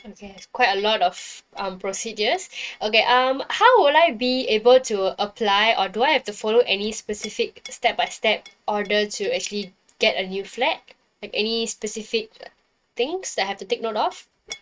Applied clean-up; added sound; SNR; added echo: neural mask model RNNoise.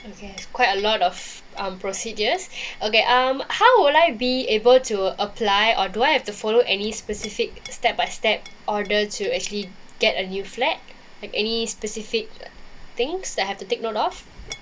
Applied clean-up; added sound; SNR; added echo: none; Chink, clink; 17 dB; none.